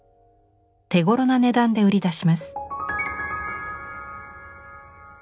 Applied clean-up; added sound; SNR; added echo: none; none; none; none.